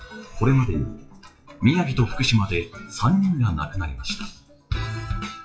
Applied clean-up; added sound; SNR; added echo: classical method WPE with log-MMSE.